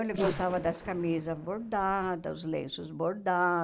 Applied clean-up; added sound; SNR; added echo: neural mask model Resemble Enhance denoiser.